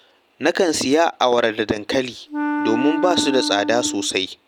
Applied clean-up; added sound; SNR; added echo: none; Wind instrument, woodwind instrument; 5 dB; none.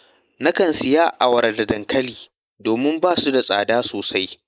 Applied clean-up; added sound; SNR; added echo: neural mask model Resemble Enhance denoiser.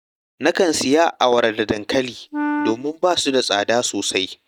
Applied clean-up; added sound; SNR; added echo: neural mask model DeepFilterNet 3.